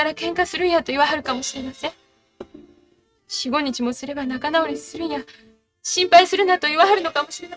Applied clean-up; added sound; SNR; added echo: neural mask model RNNoise.